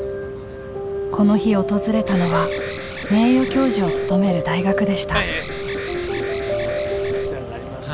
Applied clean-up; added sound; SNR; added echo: none; Alarm; 13 dB; none.